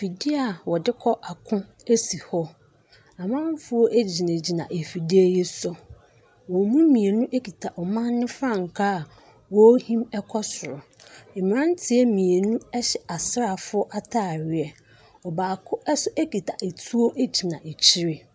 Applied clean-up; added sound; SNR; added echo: none; none; none; none.